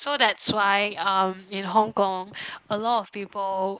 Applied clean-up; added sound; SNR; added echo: neural mask model Resemble Enhance denoiser.